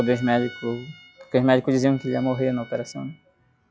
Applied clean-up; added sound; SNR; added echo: classical method log-MMSE.